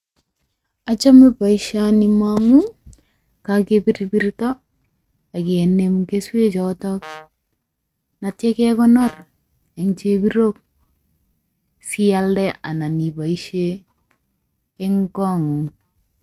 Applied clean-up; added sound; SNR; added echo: neural mask model RNNoise.